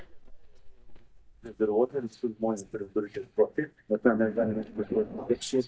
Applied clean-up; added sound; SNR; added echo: neural mask model DeepFilterNet 3.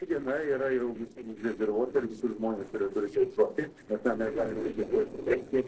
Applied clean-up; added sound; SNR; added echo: neural separator model SepFormer DNS4.